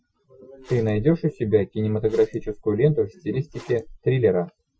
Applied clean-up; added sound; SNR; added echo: classical method Wiener filter.